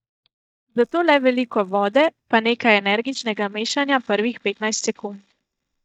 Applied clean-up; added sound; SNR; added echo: neural mask model DeepFilterNet 3.